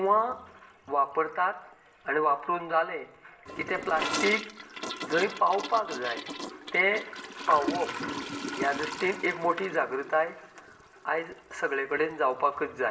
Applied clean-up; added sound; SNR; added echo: none; Toilet flush / Gurgling; 10 dB; reverberation time 0.8 s.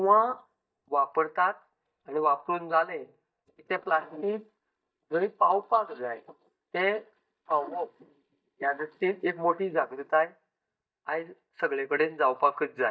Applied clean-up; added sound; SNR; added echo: neural mask model DeepFilterNet 3.